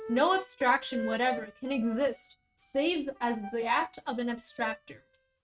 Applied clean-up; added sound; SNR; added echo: neural mask model RNNoise.